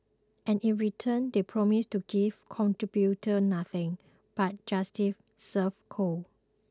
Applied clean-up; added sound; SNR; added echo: none; none; none; none.